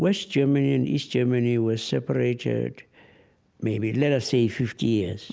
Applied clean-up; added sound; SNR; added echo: none; none; none; none.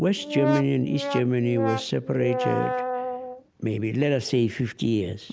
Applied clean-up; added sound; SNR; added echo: none; Brass instrument; 5 dB; none.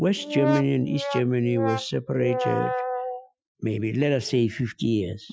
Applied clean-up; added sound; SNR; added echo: classical method Wiener filter.